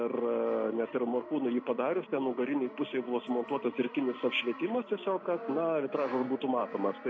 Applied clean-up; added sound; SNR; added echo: none; Brass instrument; 15 dB; none.